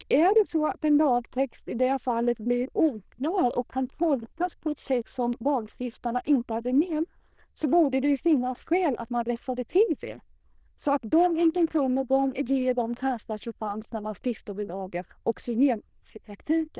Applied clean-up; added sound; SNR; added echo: neural diffusion model UNIVERSE++.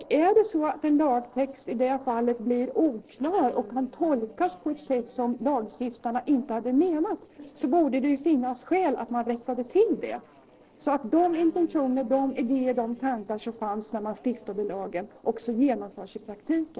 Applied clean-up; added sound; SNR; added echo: neural separator model SepFormer DNS4.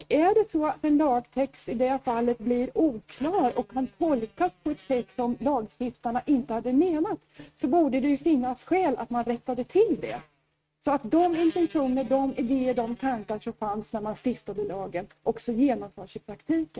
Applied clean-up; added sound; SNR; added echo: neural mask model RNNoise.